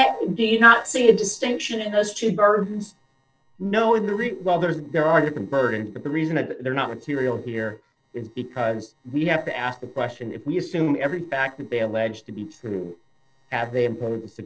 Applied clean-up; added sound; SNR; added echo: neural separator model SepFormer DNS4.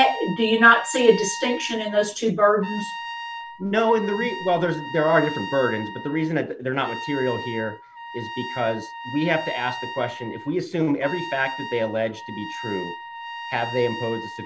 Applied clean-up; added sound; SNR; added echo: none; Trumpet; 11 dB; none.